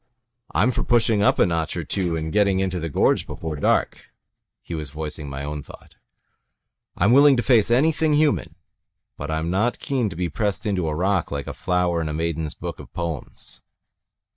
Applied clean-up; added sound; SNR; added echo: neural mask model DeepFilterNet 3.